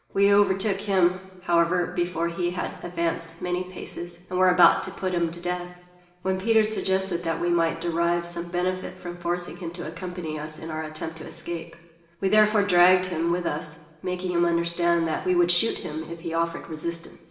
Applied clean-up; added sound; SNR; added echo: none; none; none; reverberation time 1.1 s.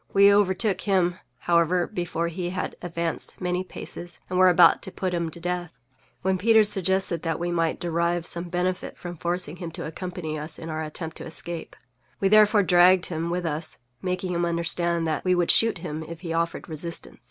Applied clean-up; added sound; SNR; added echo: none; none; none; none.